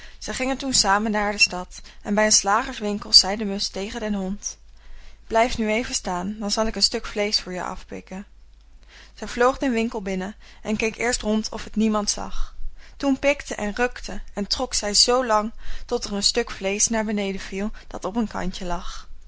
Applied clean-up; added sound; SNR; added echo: none; none; none; none.